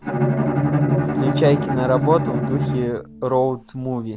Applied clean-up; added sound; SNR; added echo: none; Bowed string instrument; -1 dB; none.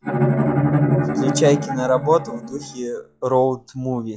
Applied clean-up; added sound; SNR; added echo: classical method log-MMSE.